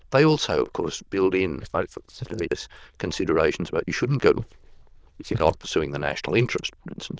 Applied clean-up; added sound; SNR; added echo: neural diffusion model UNIVERSE++.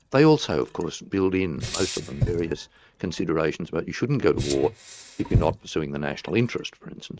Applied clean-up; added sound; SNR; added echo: neural mask model RNNoise.